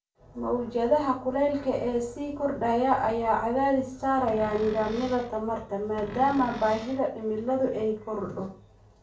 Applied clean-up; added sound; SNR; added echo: none; Cupboard open or close; 14 dB; reverberation time 0.3 s.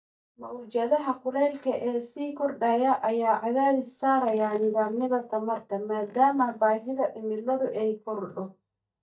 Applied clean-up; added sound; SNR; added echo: neural mask model DeepFilterNet 3.